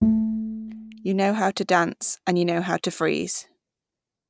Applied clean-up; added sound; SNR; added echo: neural separator model SepFormer DNS4.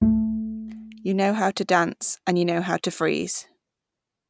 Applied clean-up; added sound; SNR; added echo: none; Bowed string instrument; 1 dB; none.